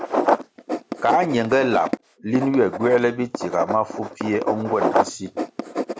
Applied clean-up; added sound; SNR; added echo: none; Writing; 3 dB; none.